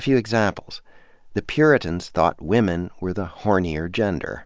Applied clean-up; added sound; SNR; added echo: none; none; none; none.